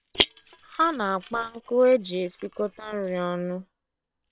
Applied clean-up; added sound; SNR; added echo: neural separator model SepFormer WHAM!.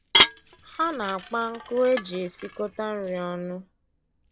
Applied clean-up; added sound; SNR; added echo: none; Keys jangling + Dishes, pots, and pans / Glass; 0 dB; none.